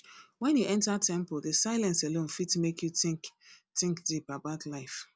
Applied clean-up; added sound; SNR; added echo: none; none; none; none.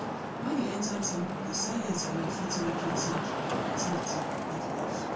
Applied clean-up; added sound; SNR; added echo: none; Traffic noise, roadway noise; -2 dB; reverberation time 0.3 s.